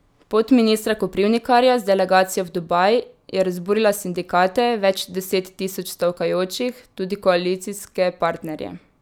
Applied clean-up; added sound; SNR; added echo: none; none; none; none.